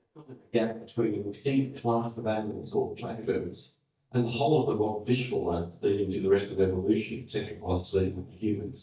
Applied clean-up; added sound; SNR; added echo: neural mask model DeepFilterNet 3.